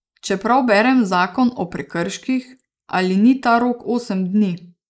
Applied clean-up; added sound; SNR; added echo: neural mask model Resemble Enhance denoiser.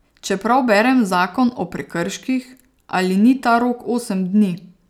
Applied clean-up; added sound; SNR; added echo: none; none; none; none.